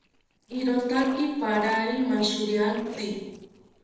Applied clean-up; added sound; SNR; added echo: neural separator model SepFormer DNS4.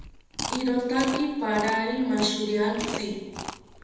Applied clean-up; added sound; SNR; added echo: none; Chewing, mastication; 10 dB; reverberation time 1.1 s.